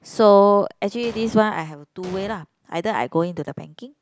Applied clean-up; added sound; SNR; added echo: none; Explosion; 18 dB; none.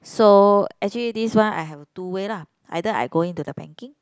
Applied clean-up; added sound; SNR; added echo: none; none; none; none.